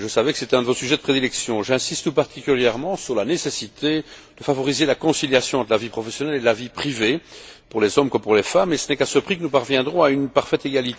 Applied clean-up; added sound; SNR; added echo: none; none; none; none.